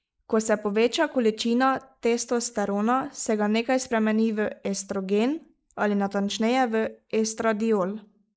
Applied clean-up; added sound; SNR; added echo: neural mask model Resemble Enhance denoiser.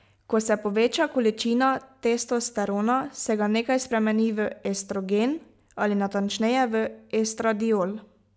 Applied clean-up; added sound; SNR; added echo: none; none; none; none.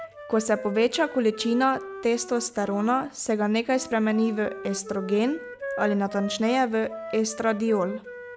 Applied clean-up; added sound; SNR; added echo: none; Wind instrument, woodwind instrument; 13 dB; none.